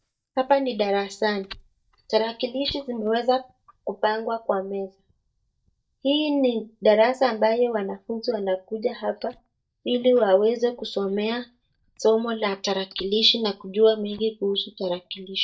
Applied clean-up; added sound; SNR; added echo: neural mask model DeepFilterNet 3.